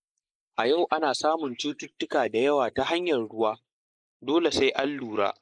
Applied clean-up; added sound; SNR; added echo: neural mask model Resemble Enhance denoiser.